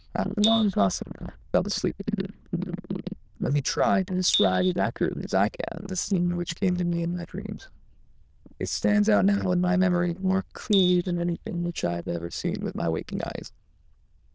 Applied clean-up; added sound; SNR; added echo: neural diffusion model UNIVERSE++.